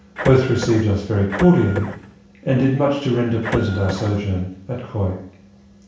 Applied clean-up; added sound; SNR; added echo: none; Printer; 10 dB; reverberation time 0.7 s.